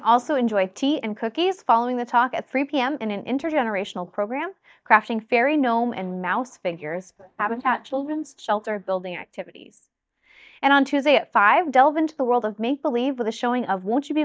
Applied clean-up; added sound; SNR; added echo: neural mask model DeepFilterNet 3.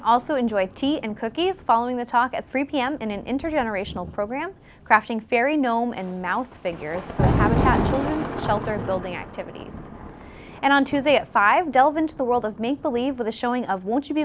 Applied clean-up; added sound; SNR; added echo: none; Thunder; 7 dB; none.